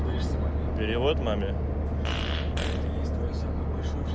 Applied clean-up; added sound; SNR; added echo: none; Fart; 11 dB; none.